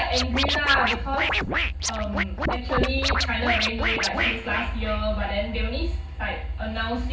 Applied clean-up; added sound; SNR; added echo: none; Scratching (performance technique); 3 dB; reverberation time 0.4 s.